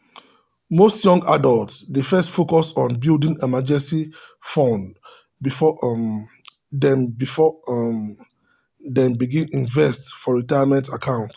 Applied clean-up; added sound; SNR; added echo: none; none; none; none.